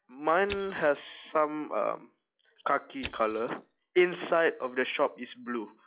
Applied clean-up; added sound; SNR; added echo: classical method log-MMSE.